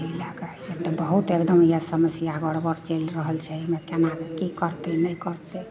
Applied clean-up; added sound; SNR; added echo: none; none; none; none.